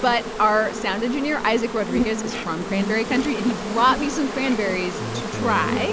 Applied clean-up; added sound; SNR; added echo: none; Insect; 5 dB; none.